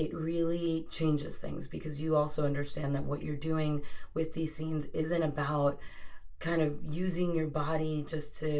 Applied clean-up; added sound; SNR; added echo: none; none; none; reverberation time 0.2 s.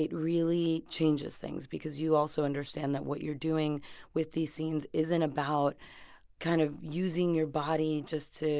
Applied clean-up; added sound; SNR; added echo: none; none; none; none.